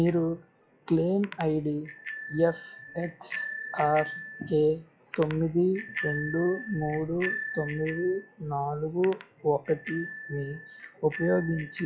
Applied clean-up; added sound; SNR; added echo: classical method log-MMSE.